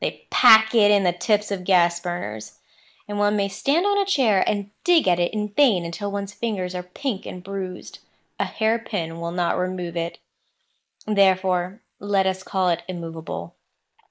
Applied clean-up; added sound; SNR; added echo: neural mask model Resemble Enhance denoiser.